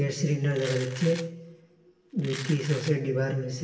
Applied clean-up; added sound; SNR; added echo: none; Domestic sounds, home sounds; 14 dB; reverberation time 1.1 s.